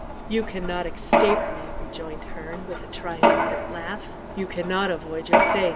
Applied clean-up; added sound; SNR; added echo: none; Mechanisms; -4 dB; none.